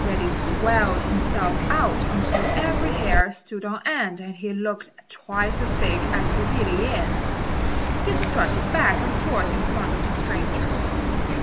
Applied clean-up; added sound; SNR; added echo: none; Chirp, tweet; -4 dB; none.